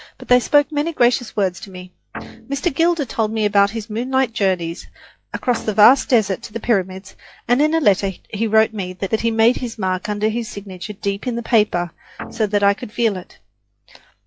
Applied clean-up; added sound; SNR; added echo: classical method log-MMSE.